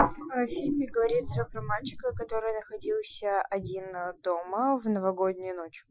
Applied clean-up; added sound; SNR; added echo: classical method Wiener filter.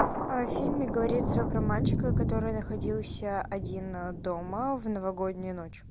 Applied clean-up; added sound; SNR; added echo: none; Thunder; -1 dB; none.